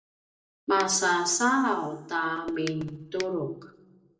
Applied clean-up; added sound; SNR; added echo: none; Finger snapping; 14 dB; reverberation time 0.7 s.